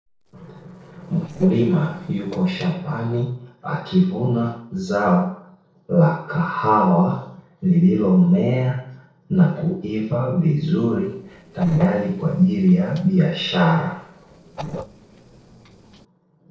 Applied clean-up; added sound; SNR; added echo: neural separator model SepFormer DNS4.